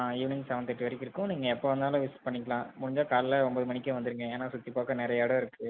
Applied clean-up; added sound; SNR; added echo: none; none; none; none.